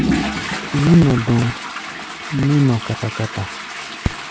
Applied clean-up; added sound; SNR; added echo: none; Toilet flush / Water; 7 dB; none.